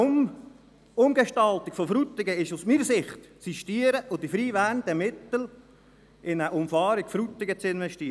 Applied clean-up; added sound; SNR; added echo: none; none; none; none.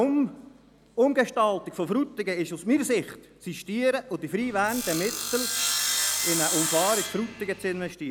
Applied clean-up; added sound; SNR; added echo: none; Sawing; 2 dB; none.